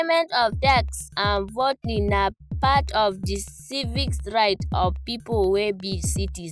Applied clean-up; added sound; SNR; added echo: none; Drum kit; 5 dB; none.